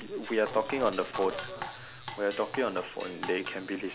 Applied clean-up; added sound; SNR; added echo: none; Drum kit; 12 dB; none.